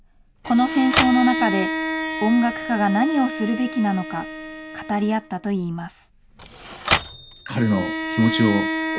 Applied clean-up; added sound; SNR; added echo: none; Typewriter + Bowed string instrument; 4 dB; none.